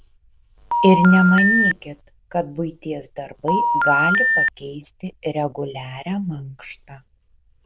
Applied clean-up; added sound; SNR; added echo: neural diffusion model UNIVERSE++.